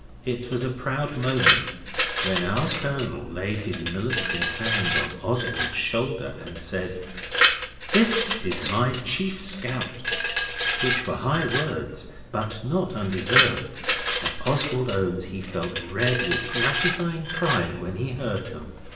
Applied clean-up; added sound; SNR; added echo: none; Glass; 1 dB; reverberation time 1.1 s.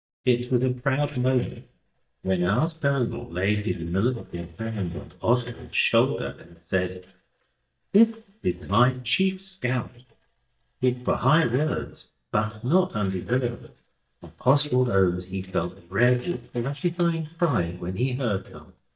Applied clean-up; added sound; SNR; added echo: neural mask model DeepFilterNet 3.